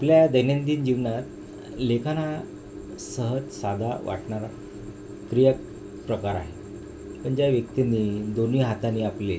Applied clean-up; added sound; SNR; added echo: none; none; none; none.